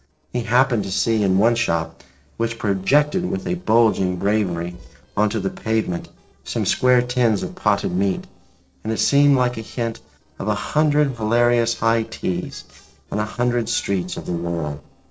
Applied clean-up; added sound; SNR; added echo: neural separator model SepFormer DNS4.